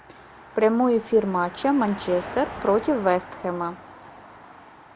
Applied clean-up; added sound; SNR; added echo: none; Car passing by; 16 dB; none.